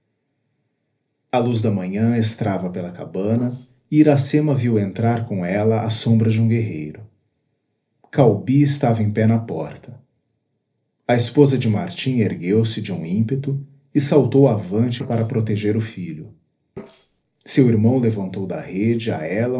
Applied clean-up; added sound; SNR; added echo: neural separator model SepFormer DNS4.